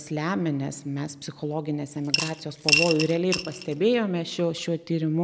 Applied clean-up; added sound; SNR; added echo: none; Coin (dropping) / Glass; 2 dB; none.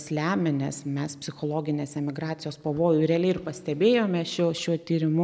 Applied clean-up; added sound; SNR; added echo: none; none; none; none.